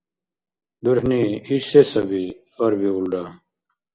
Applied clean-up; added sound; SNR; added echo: none; none; none; none.